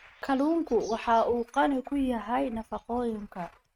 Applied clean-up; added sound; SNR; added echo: neural mask model RNNoise.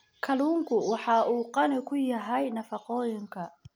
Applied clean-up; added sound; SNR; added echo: none; none; none; none.